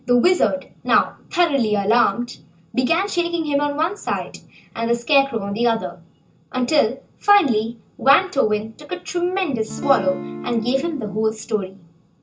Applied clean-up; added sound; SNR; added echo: none; Acoustic guitar / Strum; 9 dB; reverberation time 0.2 s.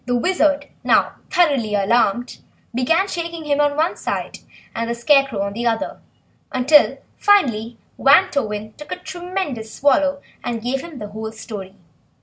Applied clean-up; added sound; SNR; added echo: none; none; none; none.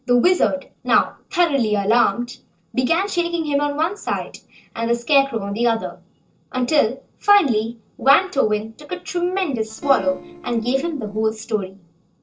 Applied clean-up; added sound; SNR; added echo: neural separator model SepFormer DNS4.